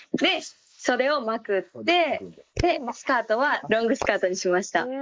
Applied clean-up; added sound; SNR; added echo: neural mask model Resemble Enhance denoiser.